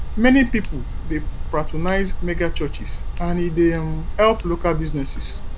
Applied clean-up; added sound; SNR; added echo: none; Tick; 2 dB; none.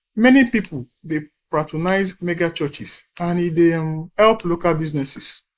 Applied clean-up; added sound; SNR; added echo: neural mask model Resemble Enhance denoiser.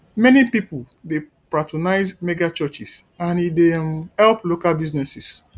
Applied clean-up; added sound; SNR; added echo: none; none; none; none.